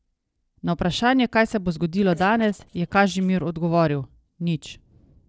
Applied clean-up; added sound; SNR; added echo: neural separator model SepFormer DNS4.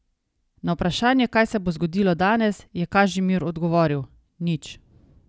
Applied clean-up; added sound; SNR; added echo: none; none; none; none.